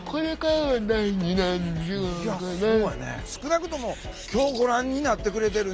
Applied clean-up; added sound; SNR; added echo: none; Bird; 17 dB; none.